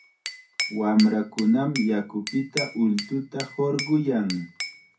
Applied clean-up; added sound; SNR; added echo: none; Glass / Bell; 11 dB; reverberation time 0.3 s.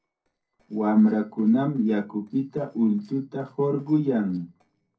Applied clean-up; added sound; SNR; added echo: neural separator model SepFormer DNS4.